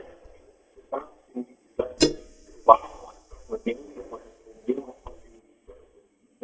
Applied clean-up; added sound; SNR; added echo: neural mask model DeepFilterNet 3.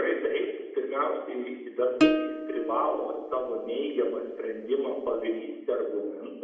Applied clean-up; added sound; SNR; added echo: none; Plucked string instrument; 1 dB; reverberation time 0.9 s.